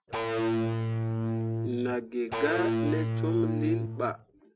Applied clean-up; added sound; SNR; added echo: none; Electric guitar / Bass guitar; -3 dB; none.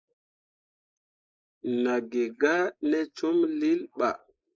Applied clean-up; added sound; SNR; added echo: neural mask model Resemble Enhance denoiser.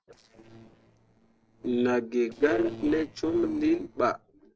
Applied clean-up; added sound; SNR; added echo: neural separator model SepFormer DNS4.